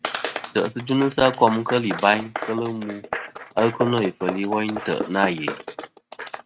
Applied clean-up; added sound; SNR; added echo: neural mask model RNNoise.